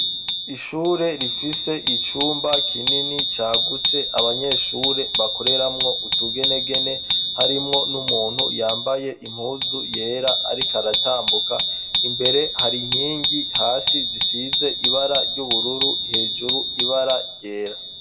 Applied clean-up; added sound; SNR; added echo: none; Bicycle bell; -5 dB; reverberation time 1.4 s.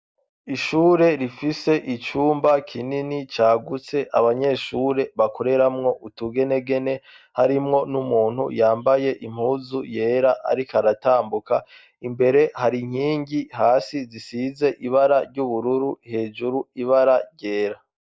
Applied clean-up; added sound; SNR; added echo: none; none; none; none.